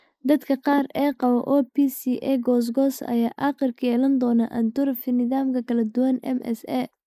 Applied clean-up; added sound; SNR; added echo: neural mask model Resemble Enhance denoiser.